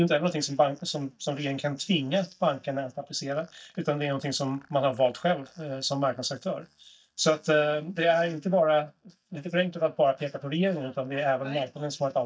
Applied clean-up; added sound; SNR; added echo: neural mask model DeepFilterNet 3.